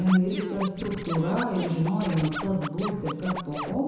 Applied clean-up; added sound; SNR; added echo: none; Scratching (performance technique); 9 dB; reverberation time 1.0 s.